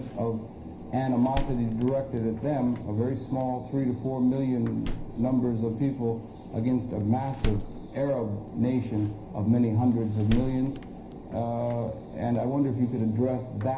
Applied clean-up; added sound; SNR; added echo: none; Door; 11 dB; reverberation time 0.4 s.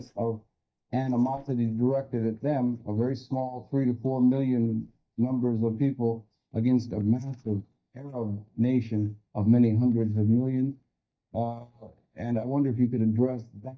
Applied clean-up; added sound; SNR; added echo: neural mask model DeepFilterNet 3.